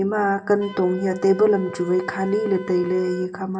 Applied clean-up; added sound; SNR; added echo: none; Wind instrument, woodwind instrument; 16 dB; reverberation time 2.6 s.